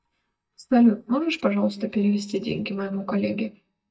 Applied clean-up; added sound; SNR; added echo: neural mask model DeepFilterNet 3.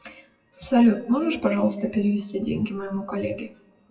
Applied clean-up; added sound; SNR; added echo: classical method WPE with log-MMSE.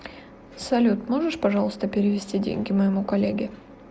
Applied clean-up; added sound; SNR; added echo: none; none; none; none.